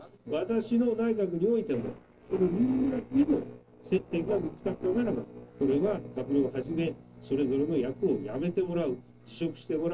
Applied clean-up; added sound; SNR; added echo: neural separator model SepFormer DNS4.